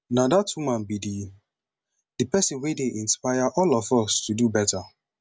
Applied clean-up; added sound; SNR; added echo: none; none; none; none.